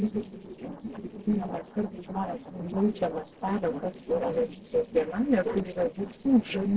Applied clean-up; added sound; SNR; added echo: neural separator model SepFormer DNS4.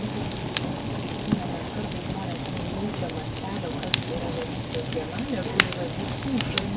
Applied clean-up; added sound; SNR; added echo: none; Fire; -4 dB; reverberation time 1.1 s.